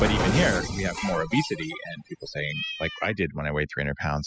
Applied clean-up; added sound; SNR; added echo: classical method spectral subtraction.